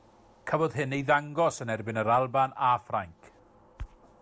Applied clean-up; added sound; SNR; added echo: none; none; none; none.